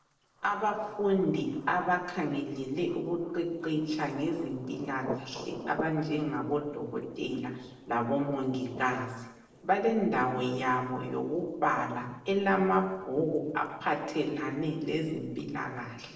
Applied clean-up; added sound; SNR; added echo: neural separator model SepFormer DNS4.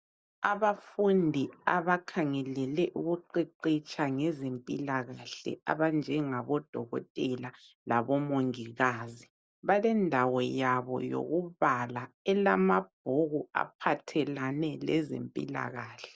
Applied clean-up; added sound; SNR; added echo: none; none; none; none.